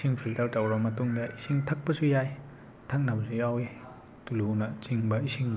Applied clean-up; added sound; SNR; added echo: none; none; none; none.